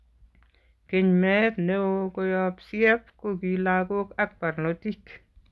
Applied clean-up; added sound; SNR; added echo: none; none; none; none.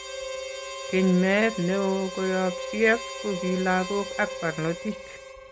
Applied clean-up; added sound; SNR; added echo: none; Harmonica; 9 dB; none.